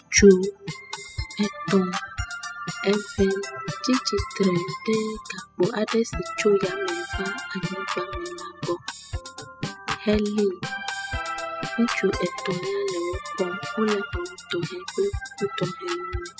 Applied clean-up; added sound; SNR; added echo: classical method spectral subtraction.